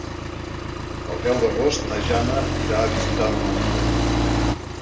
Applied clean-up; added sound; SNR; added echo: none; Accelerating, revving, vroom; -3 dB; reverberation time 2.1 s.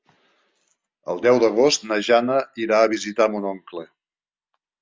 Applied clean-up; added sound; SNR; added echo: none; none; none; none.